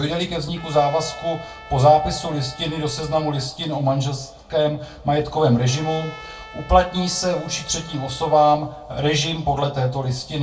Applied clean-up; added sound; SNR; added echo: none; Trumpet; 20 dB; reverberation time 0.2 s.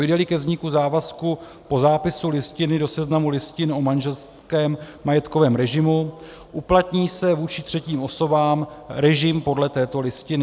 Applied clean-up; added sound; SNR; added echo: none; none; none; none.